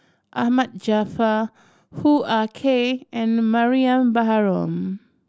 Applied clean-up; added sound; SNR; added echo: none; none; none; none.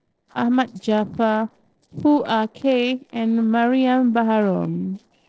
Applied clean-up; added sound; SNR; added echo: neural separator model SepFormer DNS4.